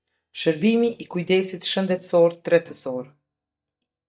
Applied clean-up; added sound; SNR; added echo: neural mask model DeepFilterNet 3.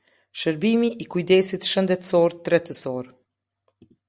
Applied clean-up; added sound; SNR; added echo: none; none; none; none.